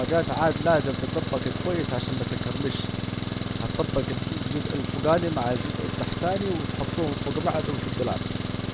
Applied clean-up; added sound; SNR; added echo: none; Engine; 1 dB; none.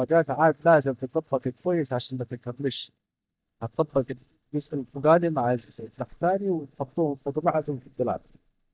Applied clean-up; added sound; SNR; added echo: neural mask model DeepFilterNet 3.